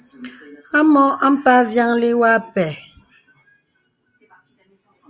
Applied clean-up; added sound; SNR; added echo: none; none; none; none.